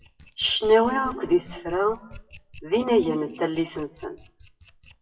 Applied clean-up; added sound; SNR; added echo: classical method WPE with log-MMSE.